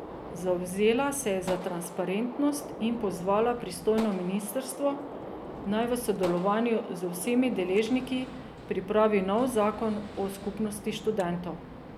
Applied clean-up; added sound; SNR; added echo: none; Gunshot, gunfire; 12 dB; none.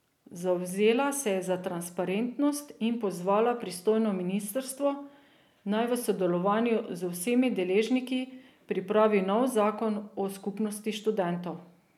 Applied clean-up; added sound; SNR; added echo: none; none; none; none.